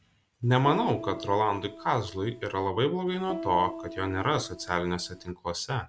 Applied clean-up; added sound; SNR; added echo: none; Piano; 12 dB; none.